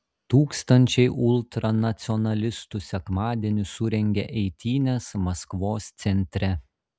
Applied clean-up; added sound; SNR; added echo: none; none; none; none.